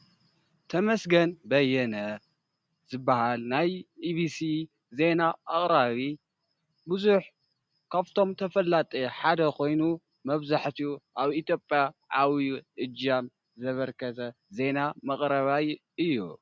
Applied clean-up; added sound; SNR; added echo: none; none; none; none.